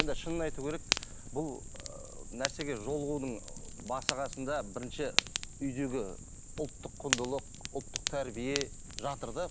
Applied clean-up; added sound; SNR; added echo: none; Fire; 1 dB; none.